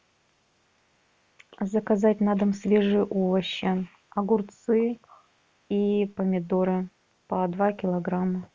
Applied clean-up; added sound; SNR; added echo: none; none; none; none.